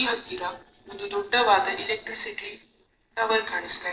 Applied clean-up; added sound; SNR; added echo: neural separator model SepFormer DNS4.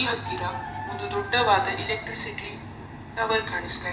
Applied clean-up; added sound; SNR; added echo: none; Chicken, rooster; 12 dB; reverberation time 0.8 s.